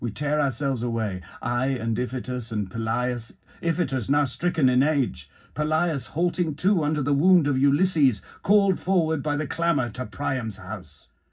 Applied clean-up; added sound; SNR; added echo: none; none; none; reverberation time 0.4 s.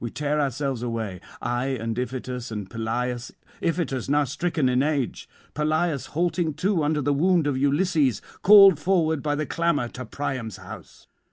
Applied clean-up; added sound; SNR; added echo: none; none; none; none.